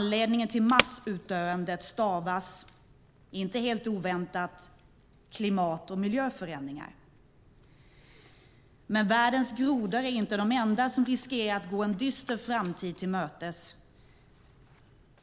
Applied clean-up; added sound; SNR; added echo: none; Wood; 2 dB; none.